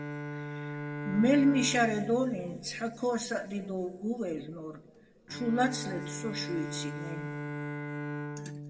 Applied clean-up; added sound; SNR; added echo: none; Bowed string instrument; 8 dB; reverberation time 1.5 s.